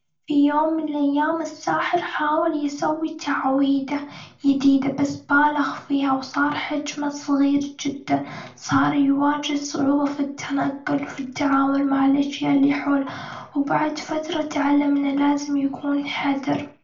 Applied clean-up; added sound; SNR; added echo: none; none; none; reverberation time 0.3 s.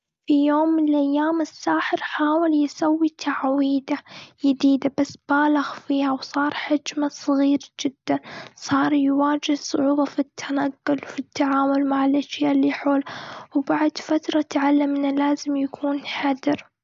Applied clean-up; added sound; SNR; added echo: none; none; none; none.